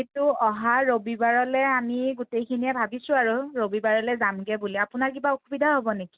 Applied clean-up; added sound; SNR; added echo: none; none; none; none.